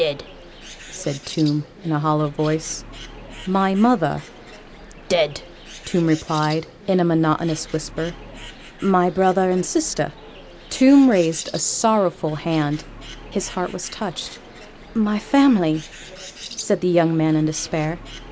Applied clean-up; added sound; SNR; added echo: none; Bird; 18 dB; none.